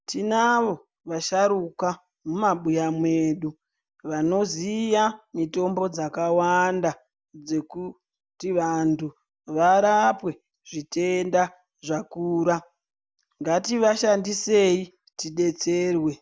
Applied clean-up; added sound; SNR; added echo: none; none; none; none.